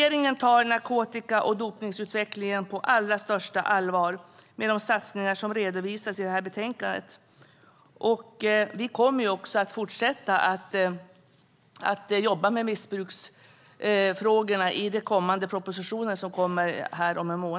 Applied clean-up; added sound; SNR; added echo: none; none; none; none.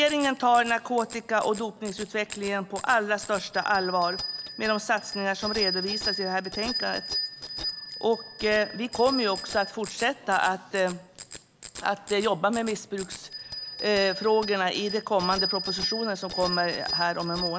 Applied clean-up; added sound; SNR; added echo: none; Bicycle bell; 8 dB; none.